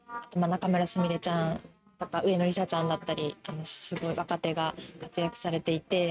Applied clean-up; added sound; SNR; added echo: neural mask model RNNoise.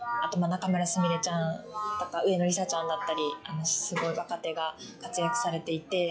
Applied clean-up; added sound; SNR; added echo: classical method log-MMSE.